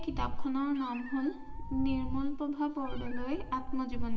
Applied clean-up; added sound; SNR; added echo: none; Meow; 0 dB; reverberation time 1.9 s.